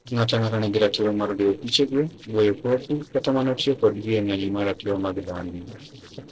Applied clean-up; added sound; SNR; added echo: neural separator model SepFormer DNS4.